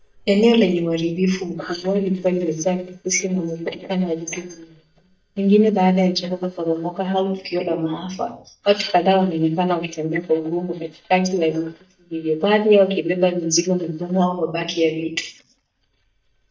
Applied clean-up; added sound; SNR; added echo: neural mask model DeepFilterNet 3.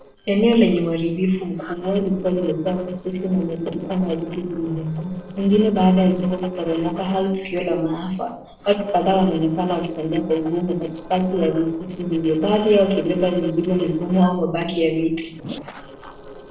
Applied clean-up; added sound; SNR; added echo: neural separator model SepFormer DNS4.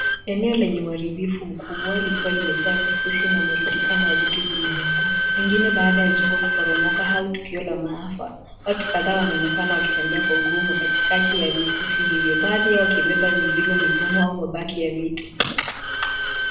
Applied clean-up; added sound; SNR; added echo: none; Bowed string instrument; -3 dB; reverberation time 0.6 s.